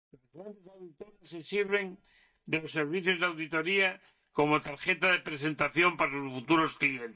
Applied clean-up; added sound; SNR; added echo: neural mask model DeepFilterNet 3.